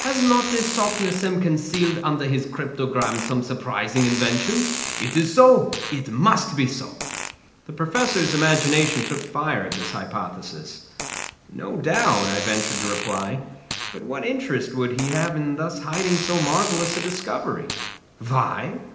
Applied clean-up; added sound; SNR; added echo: none; Fart; 9 dB; reverberation time 0.9 s.